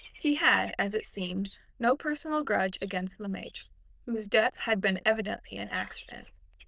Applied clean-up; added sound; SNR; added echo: neural diffusion model UNIVERSE++.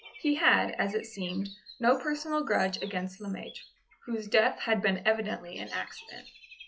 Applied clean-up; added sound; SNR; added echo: classical method log-MMSE.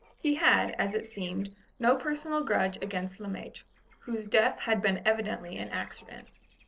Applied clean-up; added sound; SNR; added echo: neural separator model SepFormer DNS4.